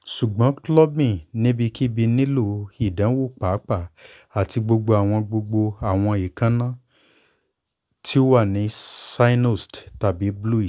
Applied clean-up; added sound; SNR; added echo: none; none; none; none.